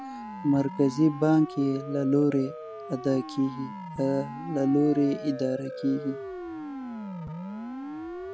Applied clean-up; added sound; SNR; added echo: none; Siren; 11 dB; none.